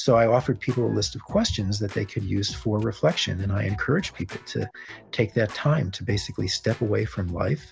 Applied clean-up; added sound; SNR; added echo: none; Scratching (performance technique); 18 dB; none.